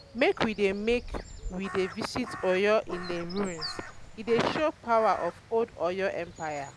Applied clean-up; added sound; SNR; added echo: none; Crow + Gong; 13 dB; none.